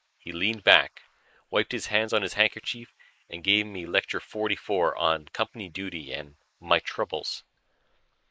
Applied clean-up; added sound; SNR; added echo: neural mask model Resemble Enhance denoiser.